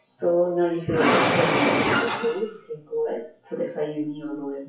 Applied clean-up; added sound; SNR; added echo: classical method WPE with log-MMSE.